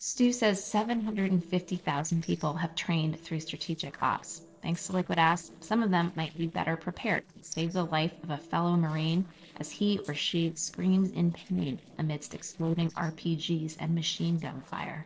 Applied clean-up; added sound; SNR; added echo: neural separator model SepFormer DNS4.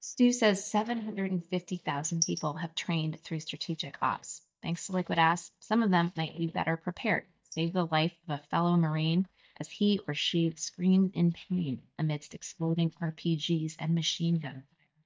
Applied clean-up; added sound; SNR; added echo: neural mask model DeepFilterNet 3.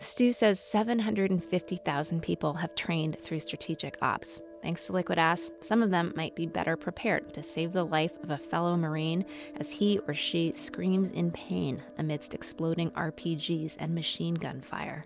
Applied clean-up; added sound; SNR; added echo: none; none; none; none.